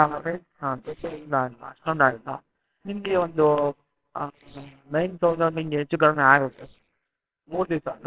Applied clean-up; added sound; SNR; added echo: neural separator model SepFormer WHAMR!.